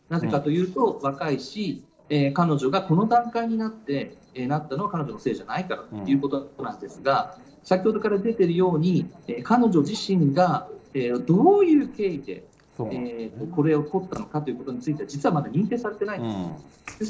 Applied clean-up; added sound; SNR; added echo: neural separator model SepFormer DNS4.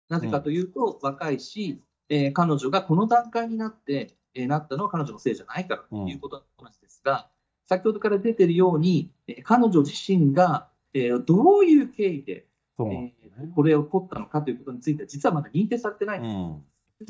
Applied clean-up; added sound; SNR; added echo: neural mask model DeepFilterNet 3.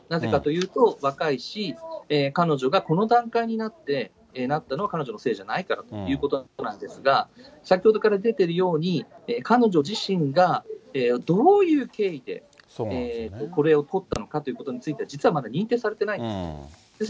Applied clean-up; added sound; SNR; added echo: none; none; none; none.